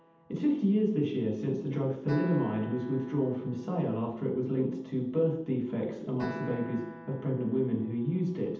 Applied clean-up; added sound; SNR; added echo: none; Acoustic guitar; 18 dB; reverberation time 0.8 s.